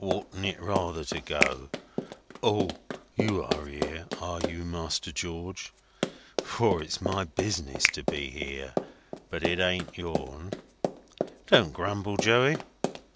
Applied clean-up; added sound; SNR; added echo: none; Run + Finger snapping; 3 dB; none.